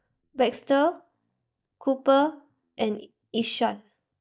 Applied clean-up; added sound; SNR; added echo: neural mask model DeepFilterNet 3.